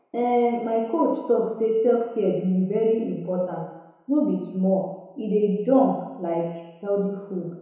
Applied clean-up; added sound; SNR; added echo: none; none; none; reverberation time 1.0 s.